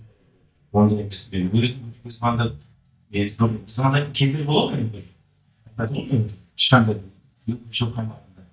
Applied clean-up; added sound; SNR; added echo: neural mask model DeepFilterNet 3.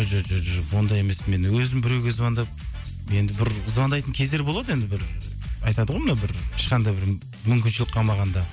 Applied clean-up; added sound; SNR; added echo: none; none; none; none.